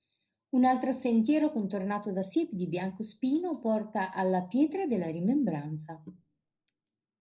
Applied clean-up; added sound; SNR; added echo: neural separator model SepFormer DNS4.